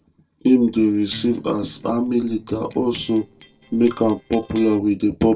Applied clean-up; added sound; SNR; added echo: neural separator model SepFormer DNS4.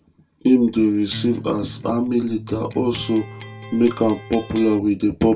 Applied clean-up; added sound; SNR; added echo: none; Electric guitar; 14 dB; reverberation time 0.2 s.